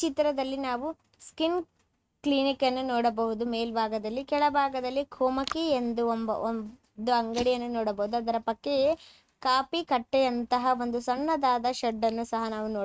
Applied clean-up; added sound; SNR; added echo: neural mask model RNNoise.